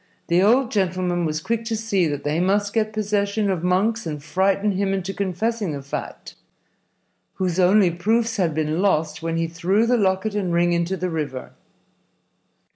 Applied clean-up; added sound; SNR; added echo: none; none; none; none.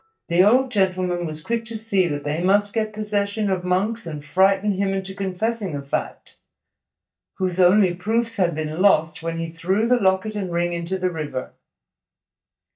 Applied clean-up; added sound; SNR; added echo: neural mask model DeepFilterNet 3.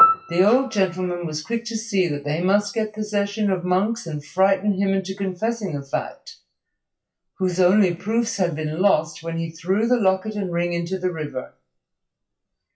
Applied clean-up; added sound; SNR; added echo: classical method WPE with log-MMSE.